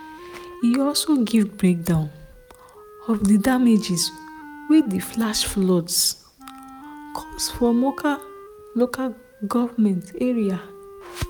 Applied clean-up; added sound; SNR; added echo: none; Wind instrument, woodwind instrument; 20 dB; none.